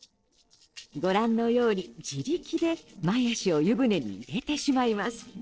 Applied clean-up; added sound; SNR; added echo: neural separator model SepFormer DNS4.